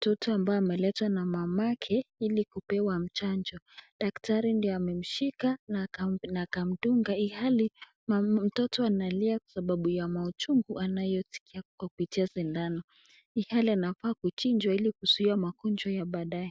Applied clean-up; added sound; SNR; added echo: none; none; none; none.